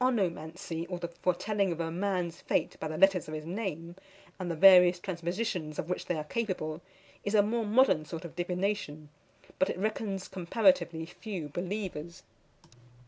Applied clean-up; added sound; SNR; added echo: none; none; none; none.